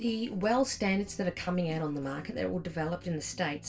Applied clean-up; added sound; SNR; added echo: none; none; none; reverberation time 0.2 s.